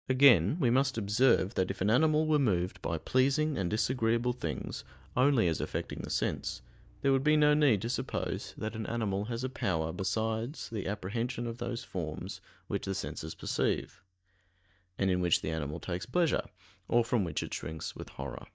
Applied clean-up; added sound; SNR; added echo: neural mask model DeepFilterNet 3.